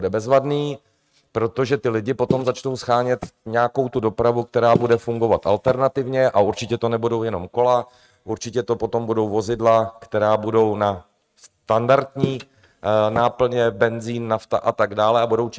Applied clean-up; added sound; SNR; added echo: neural mask model RNNoise.